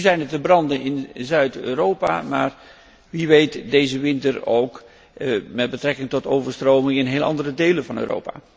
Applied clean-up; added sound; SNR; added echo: none; none; none; none.